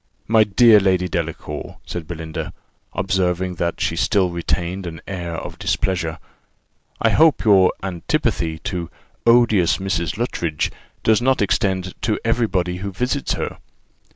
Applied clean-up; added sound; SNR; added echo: none; none; none; none.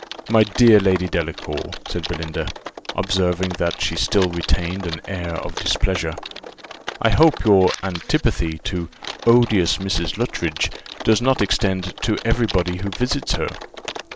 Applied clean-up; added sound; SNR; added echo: none; Typing; 14 dB; none.